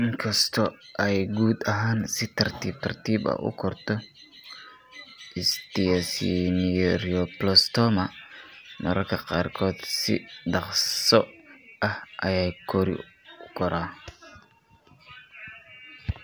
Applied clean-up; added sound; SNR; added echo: none; none; none; none.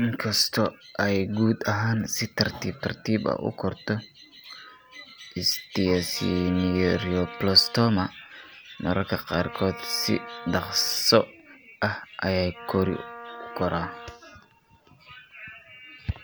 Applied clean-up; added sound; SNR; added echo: none; Wind instrument, woodwind instrument; 17 dB; none.